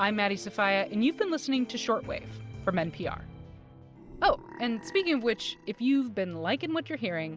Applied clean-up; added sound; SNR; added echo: none; Burping, eructation; 17 dB; none.